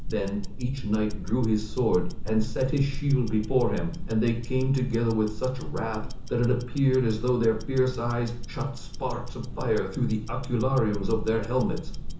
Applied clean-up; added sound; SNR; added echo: none; Tick-tock; 5 dB; reverberation time 0.7 s.